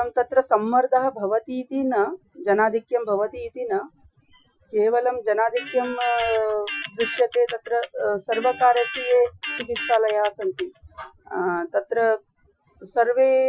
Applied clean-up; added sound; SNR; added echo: classical method Wiener filter.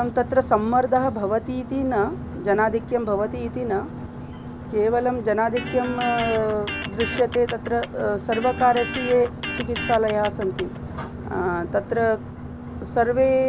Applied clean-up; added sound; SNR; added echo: none; Boat, Water vehicle + Electric guitar; 9 dB; none.